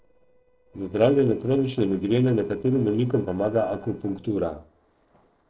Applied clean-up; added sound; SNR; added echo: neural separator model SepFormer DNS4.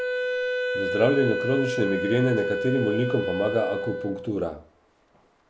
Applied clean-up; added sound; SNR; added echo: none; Wind instrument, woodwind instrument; 3 dB; none.